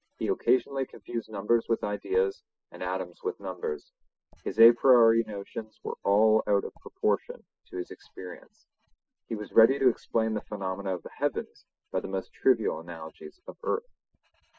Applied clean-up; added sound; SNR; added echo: classical method spectral subtraction.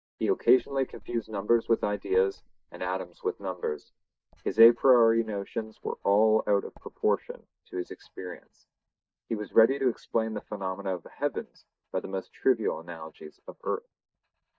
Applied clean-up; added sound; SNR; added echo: neural mask model DeepFilterNet 3.